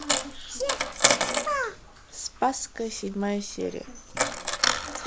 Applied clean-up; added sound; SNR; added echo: none; Coin (dropping); -3 dB; none.